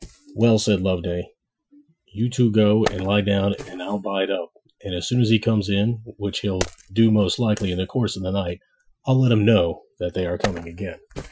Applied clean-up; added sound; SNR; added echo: classical method Wiener filter.